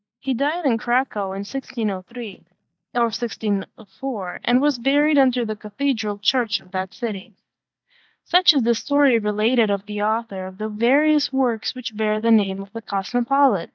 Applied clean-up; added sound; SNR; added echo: neural mask model DeepFilterNet 3.